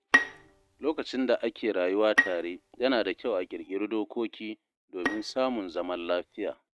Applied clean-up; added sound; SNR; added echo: neural mask model RNNoise.